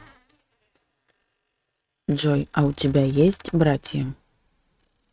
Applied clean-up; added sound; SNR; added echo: neural mask model RNNoise.